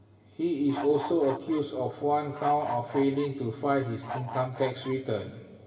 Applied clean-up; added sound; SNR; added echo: none; Bird / Fowl; 9 dB; reverberation time 2.4 s.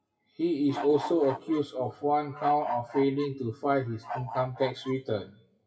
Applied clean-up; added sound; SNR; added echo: classical method WPE with log-MMSE.